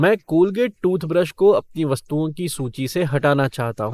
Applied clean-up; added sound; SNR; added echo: neural mask model Resemble Enhance denoiser.